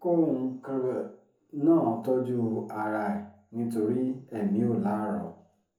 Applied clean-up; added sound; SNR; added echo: none; none; none; reverberation time 0.5 s.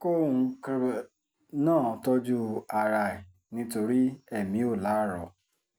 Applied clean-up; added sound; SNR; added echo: none; none; none; none.